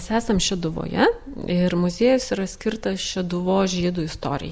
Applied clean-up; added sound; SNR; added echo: none; none; none; none.